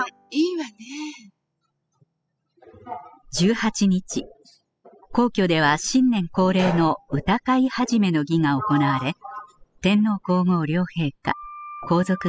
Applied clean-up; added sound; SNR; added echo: classical method spectral subtraction.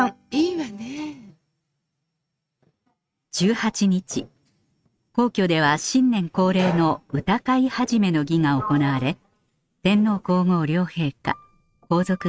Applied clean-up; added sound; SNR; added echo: neural mask model RNNoise.